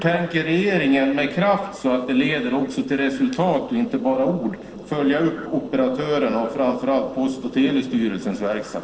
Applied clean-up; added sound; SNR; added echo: neural separator model SepFormer DNS4.